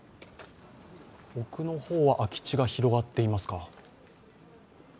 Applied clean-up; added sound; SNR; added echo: none; none; none; none.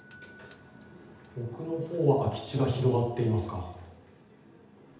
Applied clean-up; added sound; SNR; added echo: none; Doorbell; 16 dB; reverberation time 0.8 s.